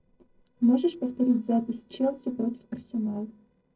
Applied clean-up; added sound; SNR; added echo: neural separator model SepFormer DNS4.